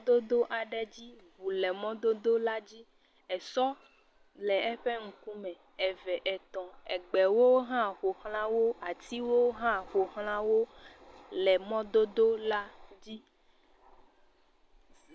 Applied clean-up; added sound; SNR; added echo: none; none; none; none.